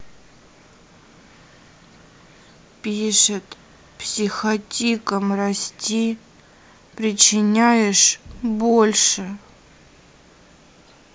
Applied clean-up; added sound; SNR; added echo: none; none; none; none.